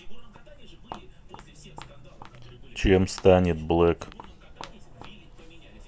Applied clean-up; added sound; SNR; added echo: none; Walk, footsteps; 19 dB; none.